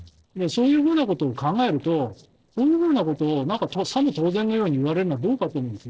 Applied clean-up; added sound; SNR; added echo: neural separator model SepFormer DNS4.